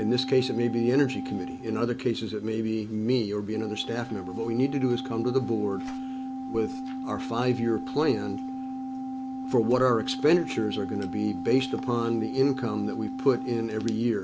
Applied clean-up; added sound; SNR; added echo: none; Organ; 7 dB; none.